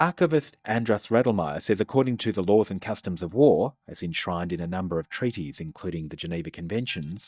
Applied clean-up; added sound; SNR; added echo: neural mask model DeepFilterNet 3.